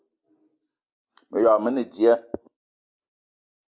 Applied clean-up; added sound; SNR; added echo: none; none; none; none.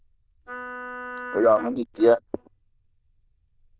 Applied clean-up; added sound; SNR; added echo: neural diffusion model UNIVERSE++.